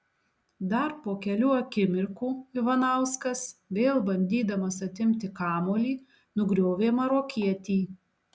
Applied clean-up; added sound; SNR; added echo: none; none; none; none.